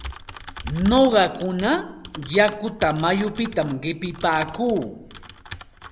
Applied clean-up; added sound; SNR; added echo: none; Typing; 14 dB; none.